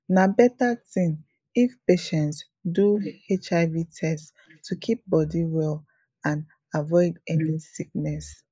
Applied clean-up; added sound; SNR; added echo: neural mask model Resemble Enhance denoiser.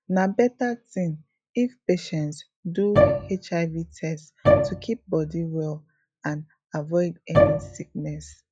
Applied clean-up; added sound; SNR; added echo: classical method log-MMSE.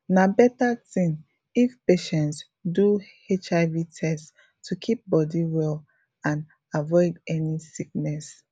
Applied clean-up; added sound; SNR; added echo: none; none; none; none.